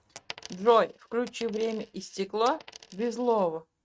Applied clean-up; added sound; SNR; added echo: neural mask model RNNoise.